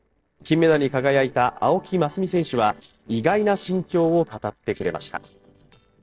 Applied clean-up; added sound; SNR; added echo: neural separator model SepFormer DNS4.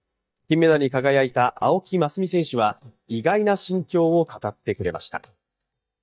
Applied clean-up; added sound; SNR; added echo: neural mask model DeepFilterNet 3.